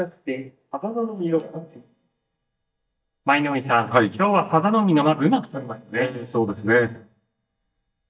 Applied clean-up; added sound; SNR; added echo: neural mask model DeepFilterNet 3.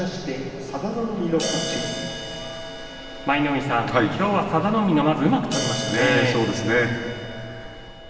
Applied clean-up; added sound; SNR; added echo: none; Crash cymbal; 11 dB; reverberation time 2.7 s.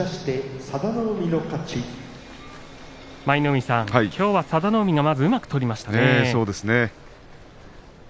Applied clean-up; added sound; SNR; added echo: none; none; none; none.